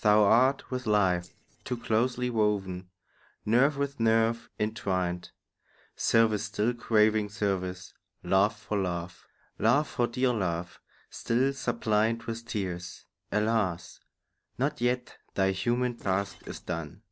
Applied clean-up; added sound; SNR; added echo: neural separator model SepFormer DNS4.